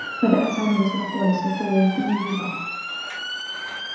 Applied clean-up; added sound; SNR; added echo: none; Motor vehicle (road) / Siren; 7 dB; reverberation time 1.0 s.